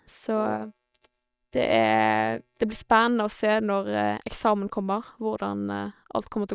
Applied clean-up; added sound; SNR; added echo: neural mask model DeepFilterNet 3.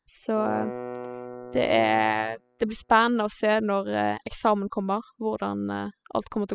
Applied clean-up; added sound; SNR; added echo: classical method spectral subtraction.